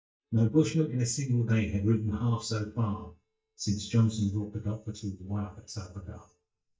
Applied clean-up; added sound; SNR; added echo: neural mask model DeepFilterNet 3.